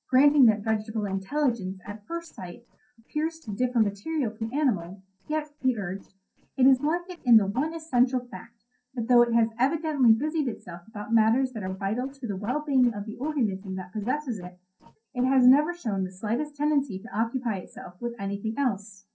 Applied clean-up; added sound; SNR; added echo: neural separator model SepFormer DNS4.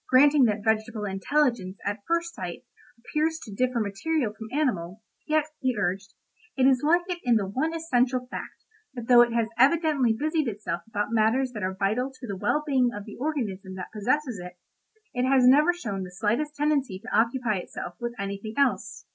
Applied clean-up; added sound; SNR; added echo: none; none; none; none.